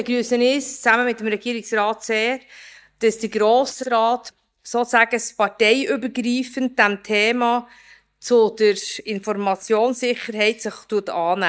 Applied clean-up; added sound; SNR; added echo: neural mask model DeepFilterNet 3.